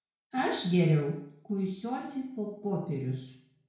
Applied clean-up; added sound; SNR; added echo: none; none; none; reverberation time 0.5 s.